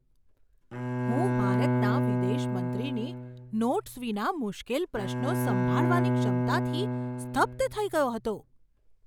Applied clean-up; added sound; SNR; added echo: none; Bowed string instrument; -2 dB; none.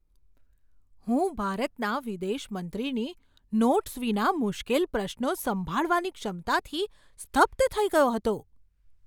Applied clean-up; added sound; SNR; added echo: none; none; none; none.